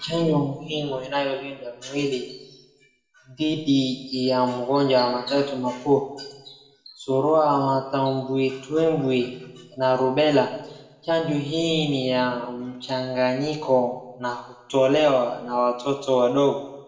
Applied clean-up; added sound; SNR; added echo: none; none; none; reverberation time 0.9 s.